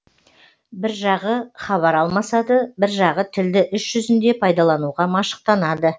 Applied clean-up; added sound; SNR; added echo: none; none; none; none.